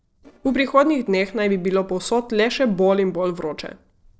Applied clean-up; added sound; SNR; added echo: neural separator model SepFormer DNS4.